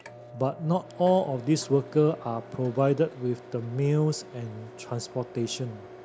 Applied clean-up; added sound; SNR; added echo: none; Microwave oven; 18 dB; none.